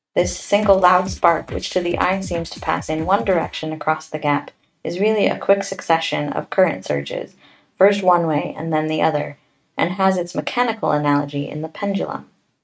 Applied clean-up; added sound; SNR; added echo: neural mask model RNNoise.